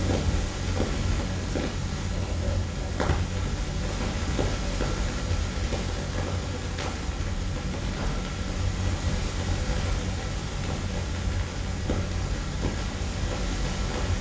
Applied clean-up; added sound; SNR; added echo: none; Drawer open or close; 16 dB; reverberation time 0.5 s.